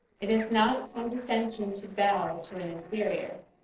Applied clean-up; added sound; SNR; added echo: neural separator model SepFormer DNS4.